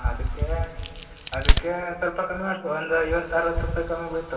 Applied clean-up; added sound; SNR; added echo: none; Crack; -2 dB; reverberation time 2.7 s.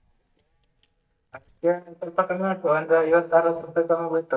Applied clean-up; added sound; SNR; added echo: neural mask model DeepFilterNet 3.